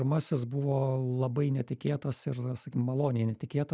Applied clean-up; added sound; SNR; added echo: none; none; none; none.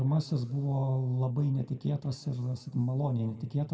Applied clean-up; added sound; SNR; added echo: none; none; none; reverberation time 1.7 s.